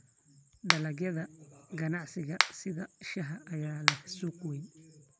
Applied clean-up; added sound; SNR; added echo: none; Finger snapping; -3 dB; none.